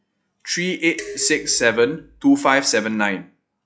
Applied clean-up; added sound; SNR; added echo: classical method log-MMSE.